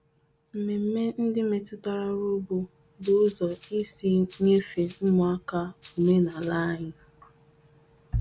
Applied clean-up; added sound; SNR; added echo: none; Rattle (instrument); 10 dB; none.